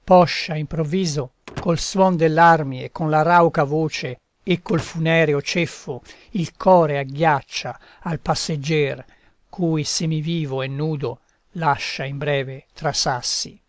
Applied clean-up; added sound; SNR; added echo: none; Slam / Wood; 20 dB; none.